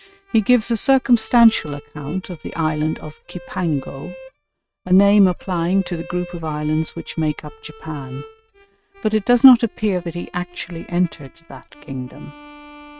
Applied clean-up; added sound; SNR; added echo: neural mask model RNNoise.